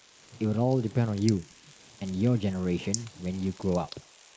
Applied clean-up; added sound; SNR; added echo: neural mask model Resemble Enhance denoiser.